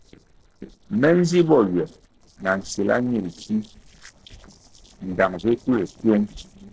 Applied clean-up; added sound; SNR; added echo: neural separator model SepFormer DNS4.